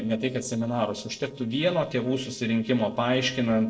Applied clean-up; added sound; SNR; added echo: neural separator model SepFormer DNS4.